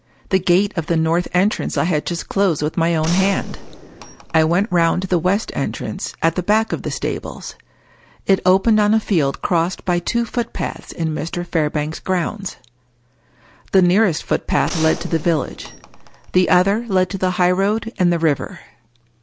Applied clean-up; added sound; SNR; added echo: none; Gunshot, gunfire; 12 dB; none.